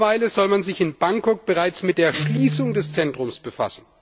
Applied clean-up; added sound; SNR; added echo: none; Guitar; 11 dB; none.